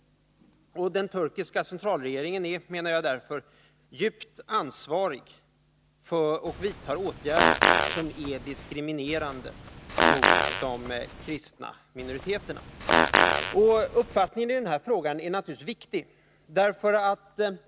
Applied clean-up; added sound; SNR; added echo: none; Fart; -3 dB; none.